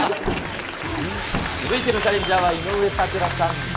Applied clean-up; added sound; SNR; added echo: none; Applause / Crowd + Explosion; 6 dB; none.